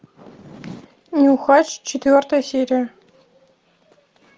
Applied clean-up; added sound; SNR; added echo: none; none; none; none.